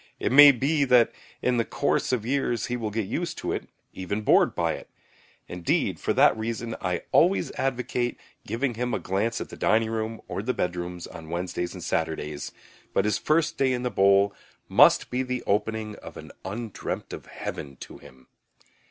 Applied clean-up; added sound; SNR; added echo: none; none; none; none.